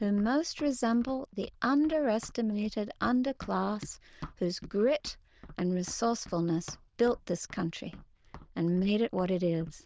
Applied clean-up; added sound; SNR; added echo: neural diffusion model UNIVERSE++.